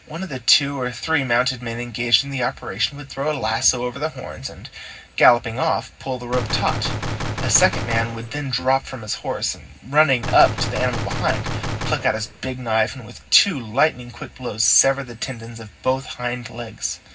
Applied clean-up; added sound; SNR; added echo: none; Gunshot, gunfire; 4 dB; reverberation time 0.4 s.